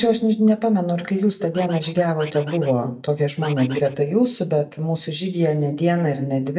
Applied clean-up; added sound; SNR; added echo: neural mask model DeepFilterNet 3.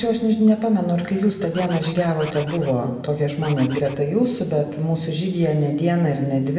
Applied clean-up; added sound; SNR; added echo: none; Bird; 17 dB; reverberation time 1.0 s.